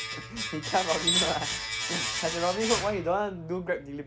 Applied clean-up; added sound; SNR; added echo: none; Tools + Domestic sounds, home sounds; 2 dB; none.